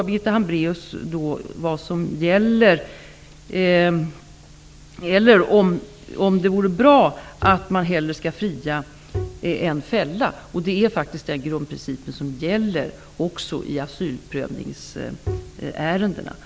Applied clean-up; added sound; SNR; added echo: none; Bowed string instrument; 9 dB; none.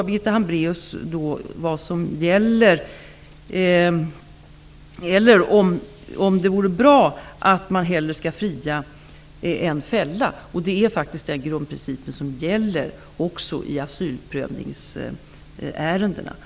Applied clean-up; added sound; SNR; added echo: none; none; none; none.